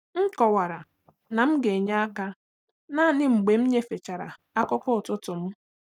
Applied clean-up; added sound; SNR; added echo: neural mask model DeepFilterNet 3.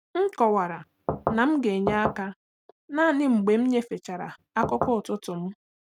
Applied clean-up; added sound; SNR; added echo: neural mask model RNNoise.